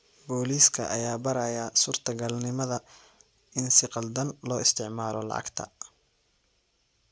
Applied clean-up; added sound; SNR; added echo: none; none; none; none.